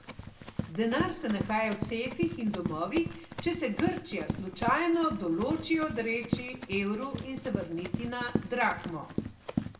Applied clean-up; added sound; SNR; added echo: none; Run; 6 dB; reverberation time 0.2 s.